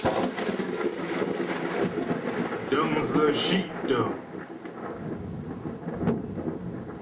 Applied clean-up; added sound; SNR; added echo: none; Thunder; -2 dB; reverberation time 0.2 s.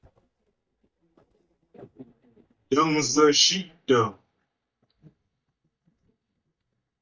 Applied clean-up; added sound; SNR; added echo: neural mask model DeepFilterNet 3.